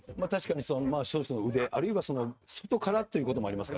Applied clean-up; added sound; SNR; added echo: neural mask model RNNoise.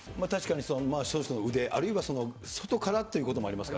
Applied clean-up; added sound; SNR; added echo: none; none; none; none.